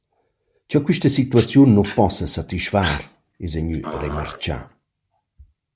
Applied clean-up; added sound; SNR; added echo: none; Dog; 14 dB; none.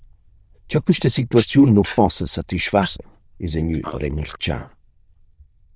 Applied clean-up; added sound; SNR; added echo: neural diffusion model UNIVERSE++.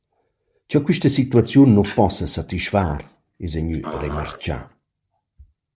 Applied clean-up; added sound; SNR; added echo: neural separator model SepFormer DNS4.